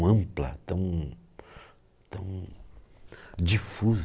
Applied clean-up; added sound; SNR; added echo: none; none; none; none.